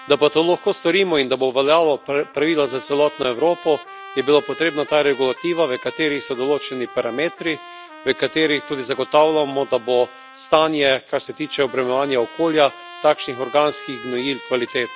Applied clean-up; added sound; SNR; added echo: none; Trumpet; 18 dB; none.